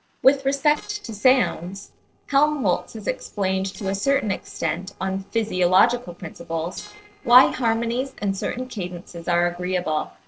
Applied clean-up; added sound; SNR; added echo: neural separator model SepFormer DNS4.